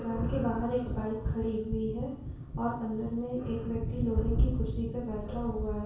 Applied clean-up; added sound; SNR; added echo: none; Thunder; 0 dB; reverberation time 0.6 s.